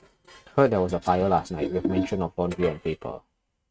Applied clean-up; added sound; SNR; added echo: neural mask model RNNoise.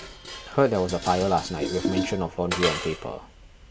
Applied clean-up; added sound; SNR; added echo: none; Dishes, pots, and pans; 6 dB; none.